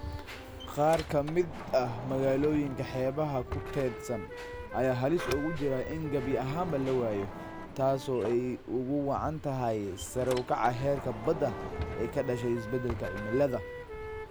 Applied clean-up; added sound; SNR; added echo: none; Sliding door + Wind instrument, woodwind instrument; 10 dB; none.